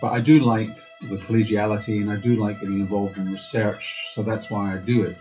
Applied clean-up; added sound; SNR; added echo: classical method WPE with log-MMSE.